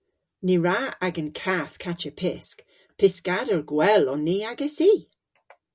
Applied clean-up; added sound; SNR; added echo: none; none; none; none.